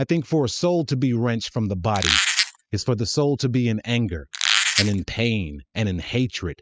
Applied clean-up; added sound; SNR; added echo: classical method spectral subtraction.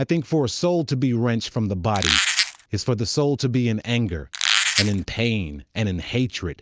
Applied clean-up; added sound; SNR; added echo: none; Squeak; -2 dB; none.